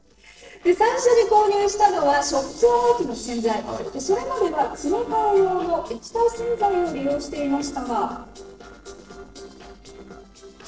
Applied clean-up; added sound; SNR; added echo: neural separator model SepFormer DNS4.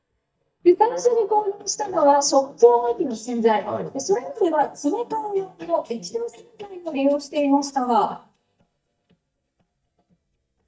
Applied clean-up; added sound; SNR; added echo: neural mask model DeepFilterNet 3.